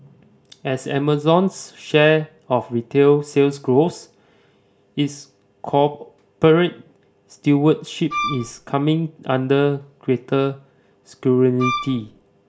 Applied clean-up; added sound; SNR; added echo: none; Wind instrument, woodwind instrument; 7 dB; none.